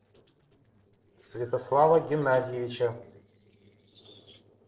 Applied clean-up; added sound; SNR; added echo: neural separator model SepFormer DNS4.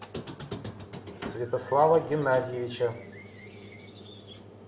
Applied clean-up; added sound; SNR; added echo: none; Squeak; 13 dB; reverberation time 0.7 s.